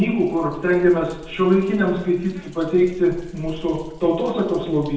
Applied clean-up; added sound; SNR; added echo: none; Thunder; 19 dB; reverberation time 0.8 s.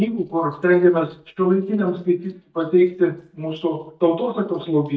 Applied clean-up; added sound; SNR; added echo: neural mask model DeepFilterNet 3.